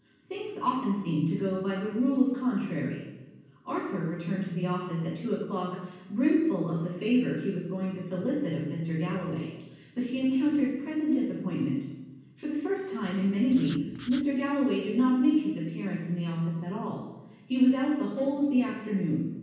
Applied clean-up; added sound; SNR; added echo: none; Writing; 18 dB; reverberation time 1.2 s.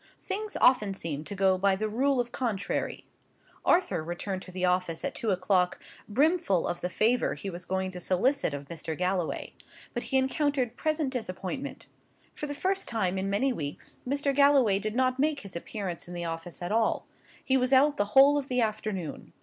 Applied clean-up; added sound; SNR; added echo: none; none; none; none.